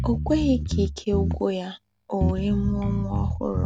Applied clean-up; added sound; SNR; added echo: none; Bass guitar; 1 dB; none.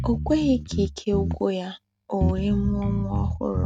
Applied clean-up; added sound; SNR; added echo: neural mask model RNNoise.